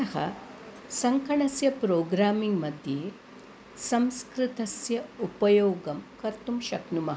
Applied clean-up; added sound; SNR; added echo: none; none; none; none.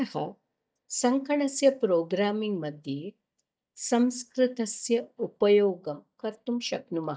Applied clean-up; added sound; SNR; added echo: neural mask model DeepFilterNet 3.